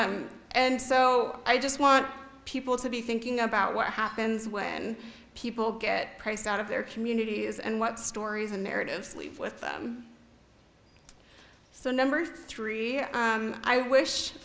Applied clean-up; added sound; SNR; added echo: none; none; none; none.